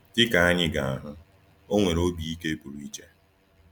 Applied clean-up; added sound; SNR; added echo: none; none; none; none.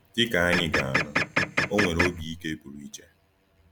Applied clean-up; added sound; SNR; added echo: none; Printer; -2 dB; none.